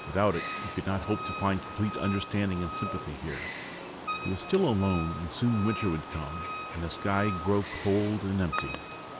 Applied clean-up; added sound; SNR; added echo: none; Wild animals + Wind instrument, woodwind instrument; 8 dB; none.